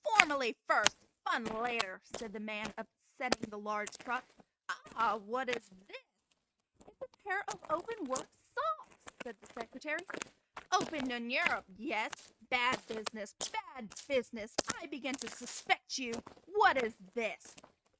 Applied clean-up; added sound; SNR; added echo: neural mask model RNNoise.